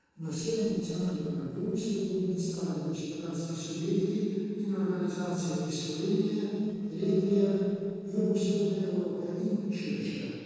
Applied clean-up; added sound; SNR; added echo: neural separator model SepFormer DNS4.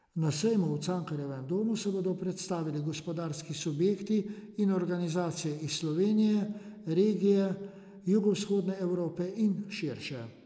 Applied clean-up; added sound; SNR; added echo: none; none; none; none.